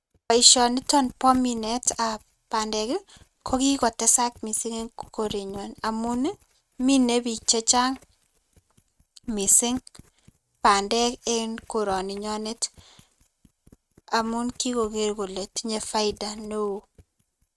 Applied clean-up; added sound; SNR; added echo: neural mask model RNNoise.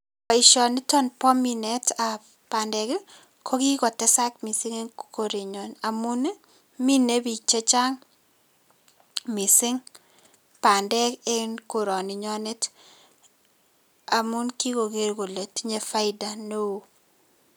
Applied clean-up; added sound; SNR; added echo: none; none; none; none.